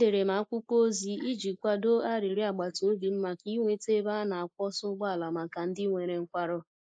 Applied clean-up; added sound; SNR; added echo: neural mask model Resemble Enhance denoiser.